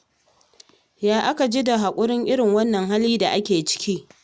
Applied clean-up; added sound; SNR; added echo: none; none; none; none.